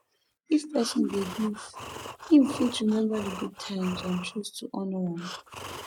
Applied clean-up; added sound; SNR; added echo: none; Breathing; 13 dB; none.